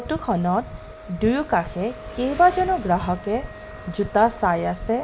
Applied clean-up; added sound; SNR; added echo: none; Engine + Wind instrument, woodwind instrument; 17 dB; none.